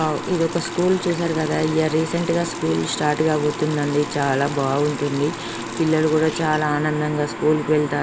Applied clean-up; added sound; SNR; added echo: none; Water tap, faucet; 18 dB; none.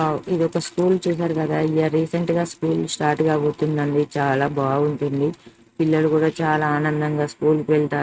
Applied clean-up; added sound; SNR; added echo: neural mask model RNNoise.